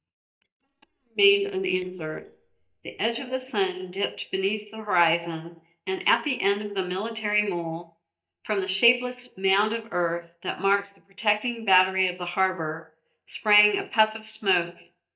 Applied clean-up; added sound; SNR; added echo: neural mask model DeepFilterNet 3.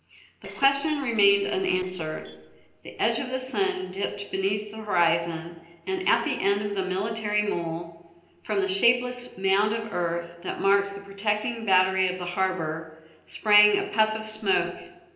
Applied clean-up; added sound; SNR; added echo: neural separator model SepFormer DNS4.